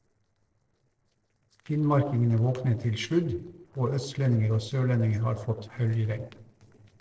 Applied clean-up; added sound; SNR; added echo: neural separator model SepFormer DNS4.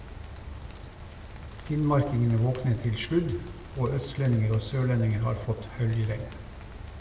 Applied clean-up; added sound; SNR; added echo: none; Rain; 13 dB; reverberation time 0.9 s.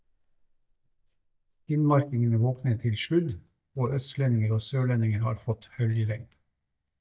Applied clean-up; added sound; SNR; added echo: neural mask model DeepFilterNet 3.